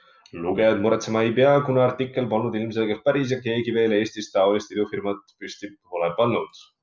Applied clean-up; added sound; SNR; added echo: none; none; none; none.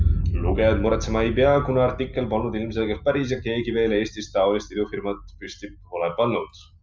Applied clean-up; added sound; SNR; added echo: none; Boom; 6 dB; none.